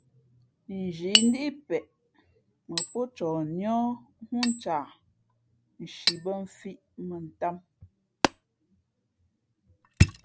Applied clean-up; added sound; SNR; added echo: none; Hammer; -1 dB; none.